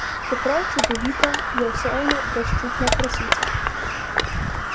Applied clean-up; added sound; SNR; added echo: none; Crushing + Crow; -4 dB; none.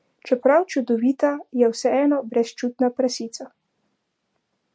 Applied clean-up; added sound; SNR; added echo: none; none; none; none.